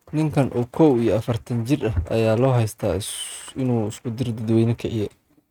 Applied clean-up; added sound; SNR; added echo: neural mask model RNNoise.